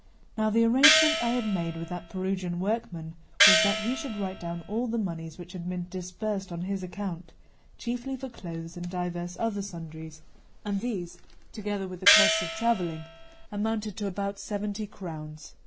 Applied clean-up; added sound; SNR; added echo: none; Gong; -4 dB; none.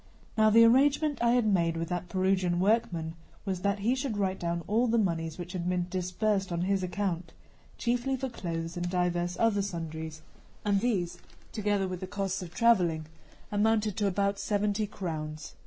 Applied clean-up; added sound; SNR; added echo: none; none; none; none.